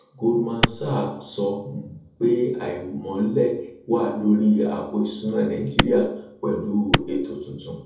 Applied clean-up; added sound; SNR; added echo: none; Clapping; -2 dB; reverberation time 0.7 s.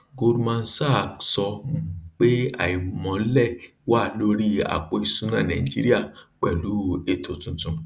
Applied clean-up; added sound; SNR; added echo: none; none; none; none.